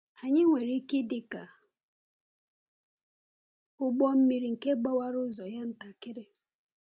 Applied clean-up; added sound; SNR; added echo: none; none; none; none.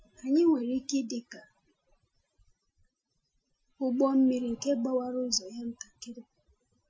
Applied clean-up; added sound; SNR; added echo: classical method Wiener filter.